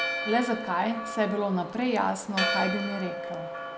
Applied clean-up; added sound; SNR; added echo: none; Church bell; 4 dB; none.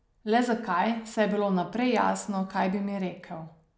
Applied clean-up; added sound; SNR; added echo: none; none; none; none.